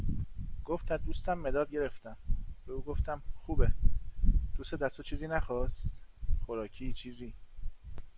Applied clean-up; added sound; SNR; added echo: none; none; none; none.